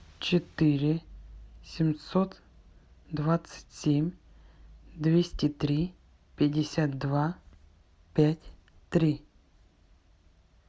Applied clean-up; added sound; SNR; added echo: none; none; none; none.